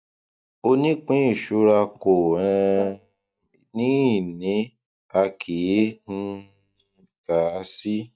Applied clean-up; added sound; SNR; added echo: neural mask model DeepFilterNet 3.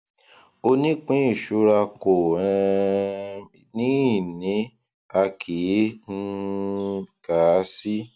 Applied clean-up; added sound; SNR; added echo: none; none; none; none.